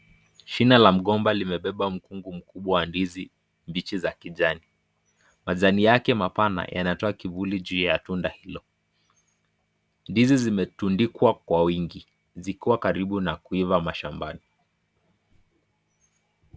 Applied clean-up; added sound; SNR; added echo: none; none; none; none.